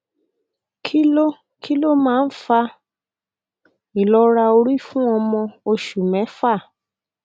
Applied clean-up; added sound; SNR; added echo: none; none; none; none.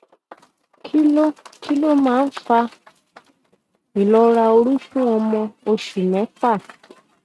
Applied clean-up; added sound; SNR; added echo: neural mask model RNNoise.